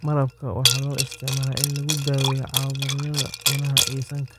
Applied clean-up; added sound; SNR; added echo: none; Liquid; 2 dB; none.